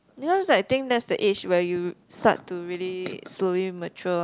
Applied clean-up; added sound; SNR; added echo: none; none; none; none.